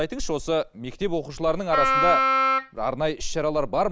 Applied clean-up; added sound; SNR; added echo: none; Wind instrument, woodwind instrument; -3 dB; none.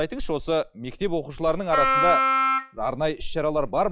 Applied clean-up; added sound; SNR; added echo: classical method log-MMSE.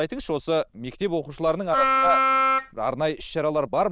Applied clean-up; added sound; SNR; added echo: neural diffusion model UNIVERSE++.